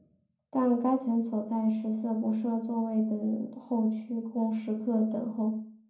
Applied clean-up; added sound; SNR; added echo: none; none; none; reverberation time 0.6 s.